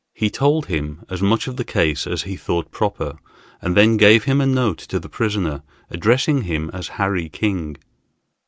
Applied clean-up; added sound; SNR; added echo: none; none; none; none.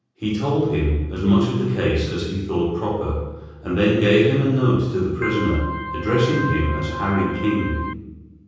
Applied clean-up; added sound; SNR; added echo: none; Organ; 9 dB; reverberation time 1.3 s.